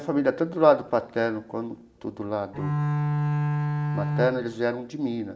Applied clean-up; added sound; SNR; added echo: none; Bowed string instrument; -1 dB; reverberation time 0.5 s.